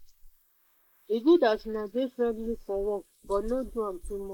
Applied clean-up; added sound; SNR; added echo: neural mask model Resemble Enhance denoiser.